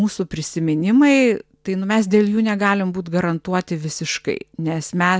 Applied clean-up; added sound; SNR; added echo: none; none; none; none.